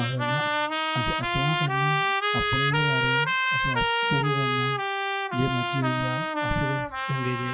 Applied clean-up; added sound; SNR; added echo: classical method WPE with log-MMSE.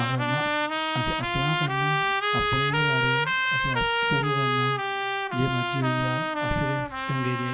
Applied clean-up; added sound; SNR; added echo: none; Trumpet; -4 dB; reverberation time 0.8 s.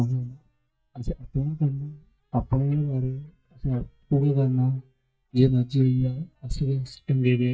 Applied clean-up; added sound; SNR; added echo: neural mask model DeepFilterNet 3.